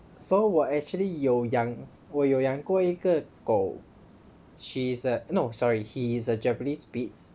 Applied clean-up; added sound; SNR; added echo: none; none; none; none.